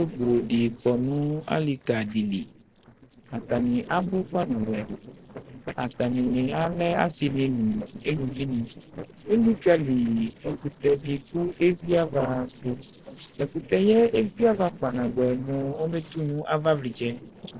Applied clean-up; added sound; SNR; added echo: neural separator model SepFormer DNS4.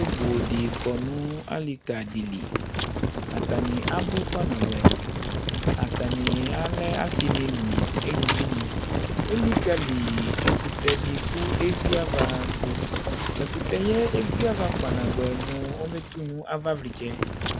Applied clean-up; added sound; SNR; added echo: none; Fire; -2 dB; none.